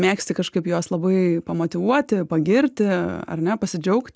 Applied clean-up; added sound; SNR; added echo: none; none; none; none.